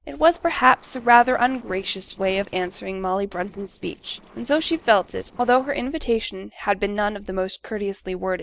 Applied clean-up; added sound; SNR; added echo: neural separator model SepFormer DNS4.